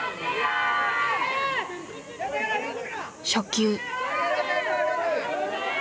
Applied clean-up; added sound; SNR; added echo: none; none; none; none.